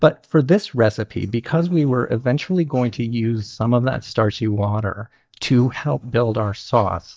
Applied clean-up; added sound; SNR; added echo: neural mask model DeepFilterNet 3.